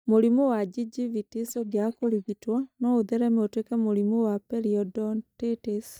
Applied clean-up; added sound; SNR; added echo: neural mask model DeepFilterNet 3.